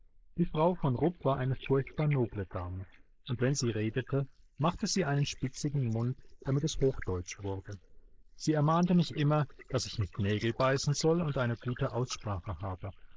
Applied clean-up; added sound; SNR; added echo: neural mask model Resemble Enhance denoiser.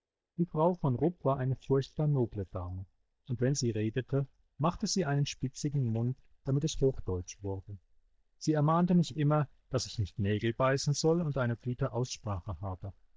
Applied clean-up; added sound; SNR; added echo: neural mask model DeepFilterNet 3.